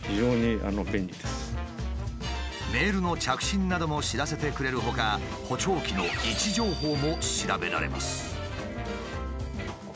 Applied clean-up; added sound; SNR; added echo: none; none; none; none.